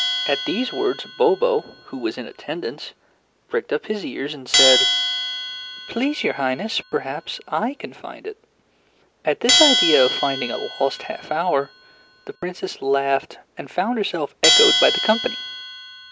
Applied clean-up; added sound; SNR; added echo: none; Bell; 1 dB; none.